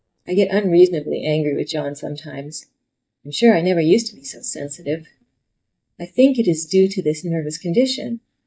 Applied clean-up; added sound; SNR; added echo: neural mask model DeepFilterNet 3.